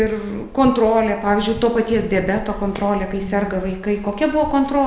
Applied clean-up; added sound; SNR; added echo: none; none; none; none.